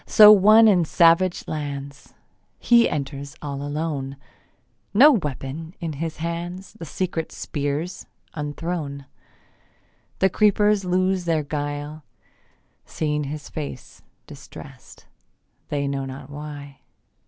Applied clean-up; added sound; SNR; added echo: none; none; none; none.